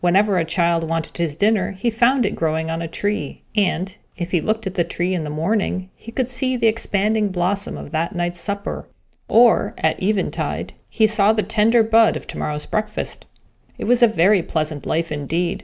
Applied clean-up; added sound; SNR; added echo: none; none; none; none.